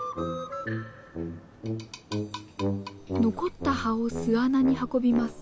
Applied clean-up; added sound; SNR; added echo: none; none; none; none.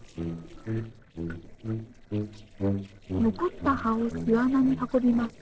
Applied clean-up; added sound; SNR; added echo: neural separator model SepFormer DNS4.